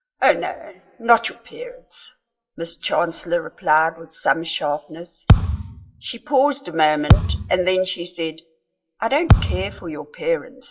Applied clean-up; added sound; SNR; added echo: classical method WPE with log-MMSE.